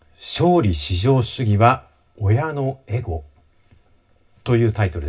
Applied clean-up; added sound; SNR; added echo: none; none; none; reverberation time 0.4 s.